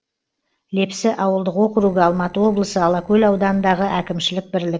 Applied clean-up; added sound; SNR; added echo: neural separator model SepFormer DNS4.